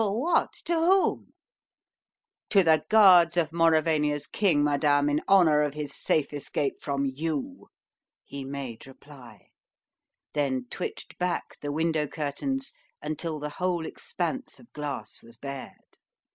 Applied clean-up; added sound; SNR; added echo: none; none; none; none.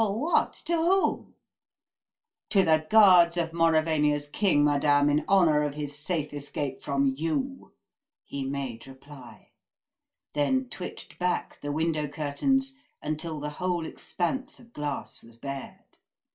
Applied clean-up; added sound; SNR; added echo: none; none; none; reverberation time 0.2 s.